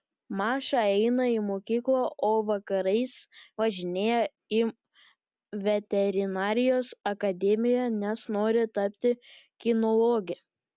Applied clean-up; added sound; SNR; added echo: none; none; none; none.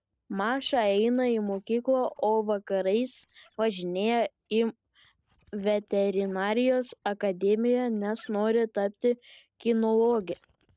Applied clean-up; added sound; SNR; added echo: neural separator model SepFormer DNS4.